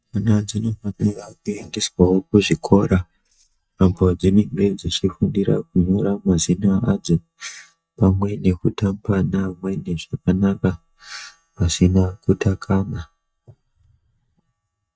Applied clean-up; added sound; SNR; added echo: neural mask model DeepFilterNet 3.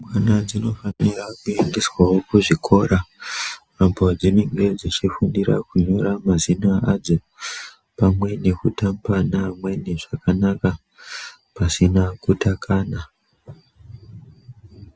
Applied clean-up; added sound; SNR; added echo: none; none; none; none.